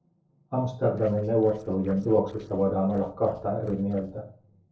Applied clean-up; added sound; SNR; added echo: neural separator model SepFormer DNS4.